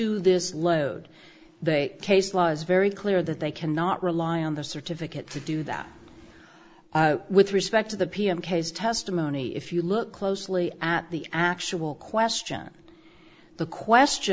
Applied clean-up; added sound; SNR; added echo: none; none; none; none.